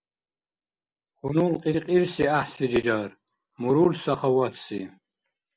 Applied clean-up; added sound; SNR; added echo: none; none; none; none.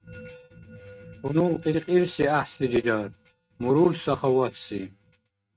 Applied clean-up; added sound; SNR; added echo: neural mask model RNNoise.